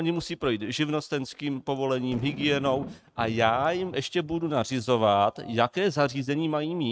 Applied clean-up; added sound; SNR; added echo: neural mask model RNNoise.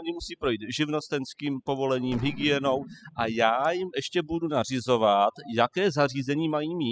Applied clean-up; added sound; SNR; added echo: classical method spectral subtraction.